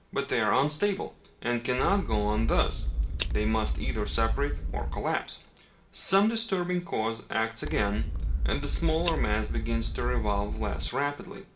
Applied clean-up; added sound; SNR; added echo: none; Scissors; -1 dB; reverberation time 0.8 s.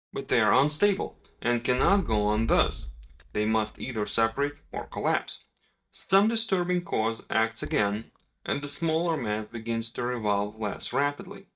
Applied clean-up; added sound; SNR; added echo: neural mask model DeepFilterNet 3.